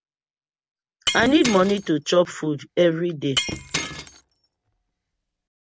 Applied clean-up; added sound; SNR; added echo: none; Shatter; 8 dB; none.